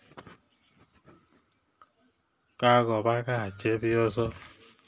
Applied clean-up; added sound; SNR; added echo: none; none; none; none.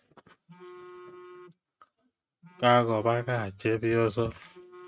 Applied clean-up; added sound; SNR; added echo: neural mask model RNNoise.